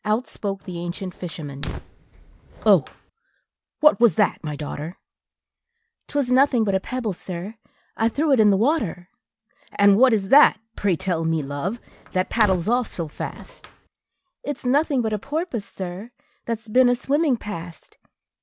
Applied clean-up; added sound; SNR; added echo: none; Fire; 13 dB; none.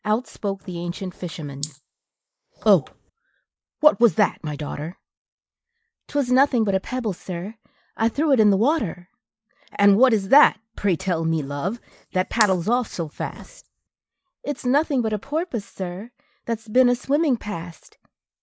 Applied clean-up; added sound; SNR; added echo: neural mask model Resemble Enhance denoiser.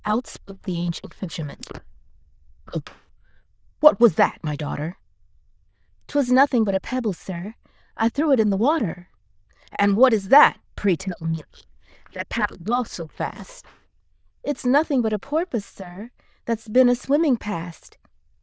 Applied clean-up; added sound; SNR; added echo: neural diffusion model UNIVERSE++.